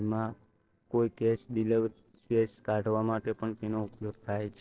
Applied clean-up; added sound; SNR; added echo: neural separator model SepFormer DNS4.